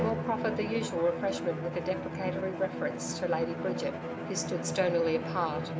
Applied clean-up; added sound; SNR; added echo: none; Bowed string instrument; 3 dB; none.